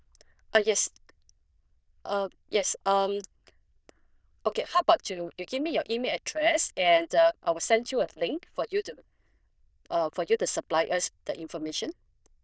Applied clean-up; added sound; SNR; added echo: neural diffusion model UNIVERSE++.